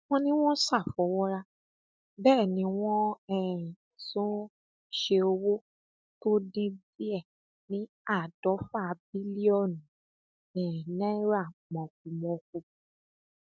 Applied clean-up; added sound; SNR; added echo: none; none; none; none.